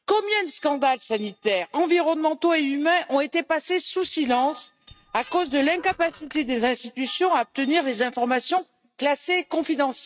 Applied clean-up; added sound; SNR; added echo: neural mask model RNNoise.